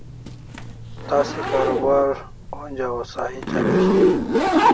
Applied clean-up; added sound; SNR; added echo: none; Zipper (clothing); -4 dB; none.